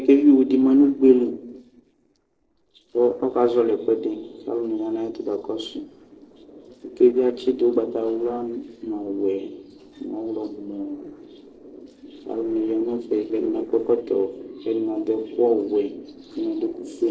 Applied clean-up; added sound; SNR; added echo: neural separator model SepFormer DNS4.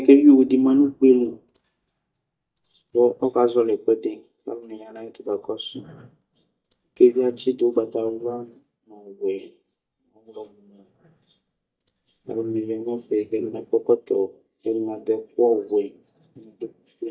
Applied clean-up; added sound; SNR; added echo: neural mask model DeepFilterNet 3.